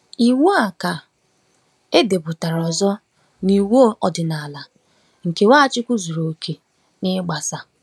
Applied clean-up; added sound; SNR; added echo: none; none; none; none.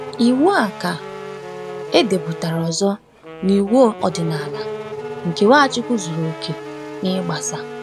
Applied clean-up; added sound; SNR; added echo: none; Race car, auto racing / Accelerating, revving, vroom + Wind instrument, woodwind instrument; 11 dB; none.